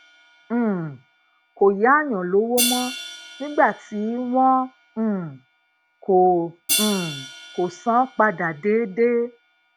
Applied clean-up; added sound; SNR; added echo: none; Hi-hat; 11 dB; none.